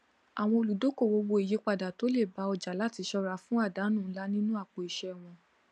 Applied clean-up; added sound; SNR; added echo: none; none; none; none.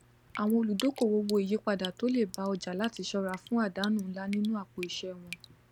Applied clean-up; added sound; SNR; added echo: none; Drip; 17 dB; none.